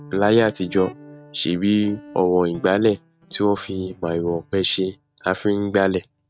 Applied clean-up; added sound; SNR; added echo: neural mask model RNNoise.